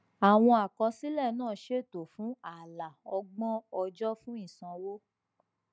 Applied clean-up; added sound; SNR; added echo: none; none; none; none.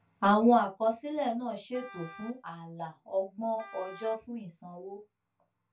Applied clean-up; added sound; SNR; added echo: none; Wind instrument, woodwind instrument; 19 dB; reverberation time 0.2 s.